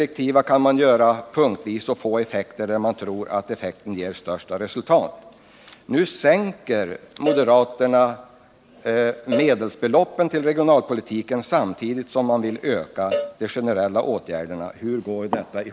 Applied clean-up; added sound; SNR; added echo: none; Cowbell; 11 dB; none.